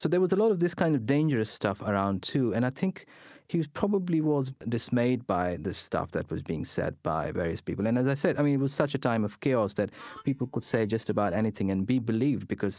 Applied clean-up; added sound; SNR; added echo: neural mask model DeepFilterNet 3.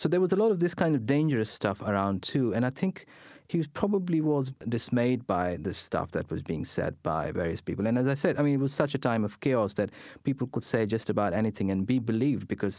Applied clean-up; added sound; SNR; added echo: none; none; none; none.